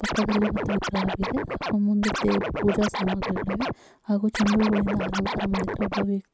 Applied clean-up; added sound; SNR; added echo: neural mask model RNNoise.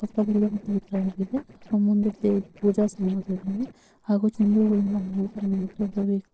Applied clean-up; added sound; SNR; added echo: neural separator model SepFormer DNS4.